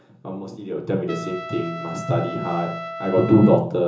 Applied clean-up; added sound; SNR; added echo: none; Trumpet; 13 dB; reverberation time 0.6 s.